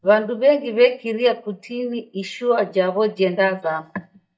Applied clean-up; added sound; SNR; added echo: neural mask model DeepFilterNet 3.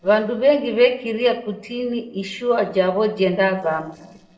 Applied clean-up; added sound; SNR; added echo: neural separator model SepFormer DNS4.